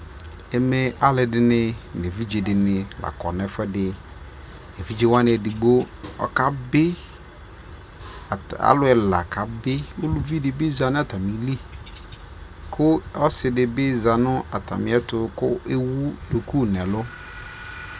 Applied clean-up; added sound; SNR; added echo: none; none; none; none.